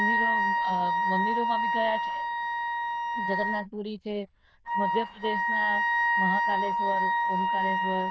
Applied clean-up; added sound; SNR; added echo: neural diffusion model UNIVERSE++.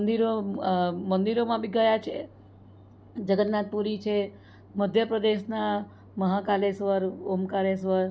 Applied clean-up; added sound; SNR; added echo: none; none; none; none.